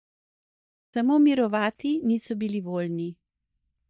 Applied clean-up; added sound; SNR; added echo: neural mask model DeepFilterNet 3.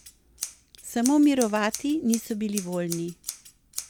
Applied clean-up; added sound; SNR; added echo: none; Scissors; 12 dB; none.